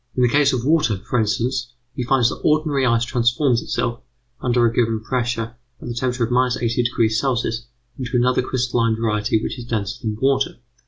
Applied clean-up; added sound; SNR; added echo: none; none; none; none.